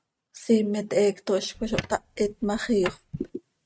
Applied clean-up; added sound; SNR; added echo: neural mask model RNNoise.